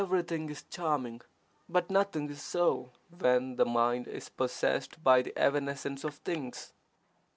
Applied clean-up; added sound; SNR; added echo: none; none; none; none.